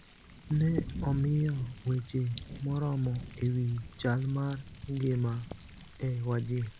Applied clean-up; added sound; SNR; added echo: none; Thunder; 12 dB; none.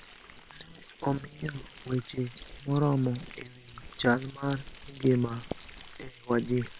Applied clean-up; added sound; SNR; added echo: neural separator model SepFormer WHAM!.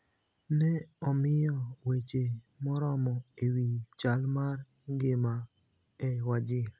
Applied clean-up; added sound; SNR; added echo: none; none; none; none.